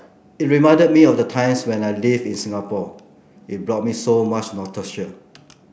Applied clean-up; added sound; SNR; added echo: none; none; none; none.